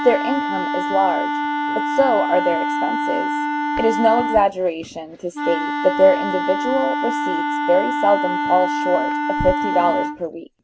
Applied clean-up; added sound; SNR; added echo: none; Wind instrument, woodwind instrument; 2 dB; none.